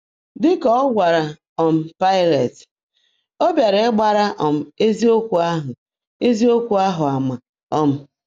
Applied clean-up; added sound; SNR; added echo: none; none; none; none.